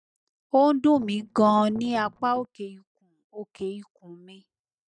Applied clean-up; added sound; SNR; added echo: neural mask model DeepFilterNet 3.